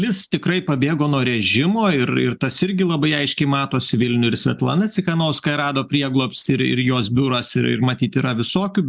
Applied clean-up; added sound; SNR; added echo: none; none; none; none.